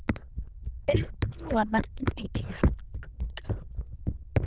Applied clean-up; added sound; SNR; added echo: neural diffusion model UNIVERSE++.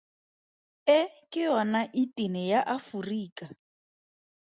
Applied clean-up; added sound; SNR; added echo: none; none; none; none.